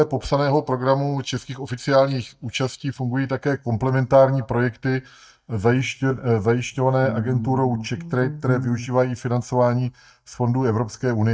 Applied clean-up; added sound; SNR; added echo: neural mask model DeepFilterNet 3.